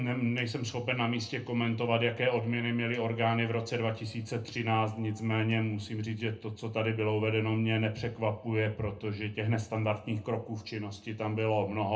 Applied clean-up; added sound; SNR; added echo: none; none; none; reverberation time 0.3 s.